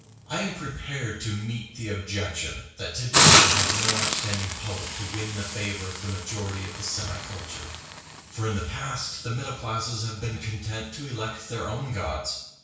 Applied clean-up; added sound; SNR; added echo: none; Hiss; -3 dB; reverberation time 0.6 s.